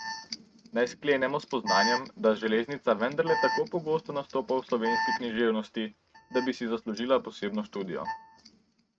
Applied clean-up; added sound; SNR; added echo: neural mask model RNNoise.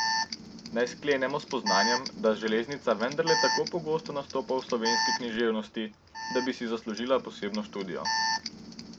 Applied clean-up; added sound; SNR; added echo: none; Alarm; 3 dB; none.